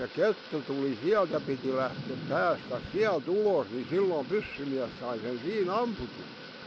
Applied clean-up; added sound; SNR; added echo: none; Thunder / Rain; 13 dB; none.